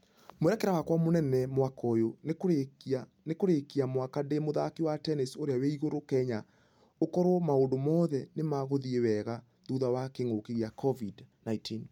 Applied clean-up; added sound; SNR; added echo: none; none; none; none.